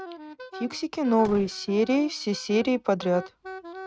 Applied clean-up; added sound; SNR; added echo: neural mask model RNNoise.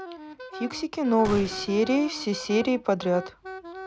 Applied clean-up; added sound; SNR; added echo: none; Gunshot, gunfire + Wind instrument, woodwind instrument; 13 dB; none.